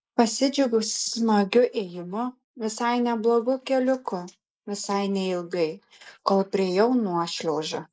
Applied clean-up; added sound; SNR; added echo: neural mask model Resemble Enhance denoiser.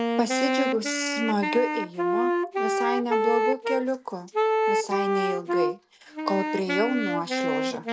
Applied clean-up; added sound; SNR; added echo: none; Wind instrument, woodwind instrument; -3 dB; none.